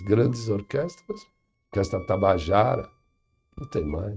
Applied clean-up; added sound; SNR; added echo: neural mask model RNNoise.